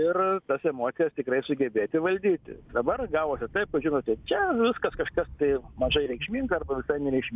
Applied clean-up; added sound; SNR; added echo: none; Thunder; 19 dB; none.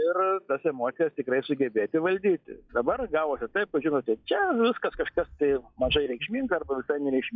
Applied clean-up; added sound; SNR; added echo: classical method log-MMSE.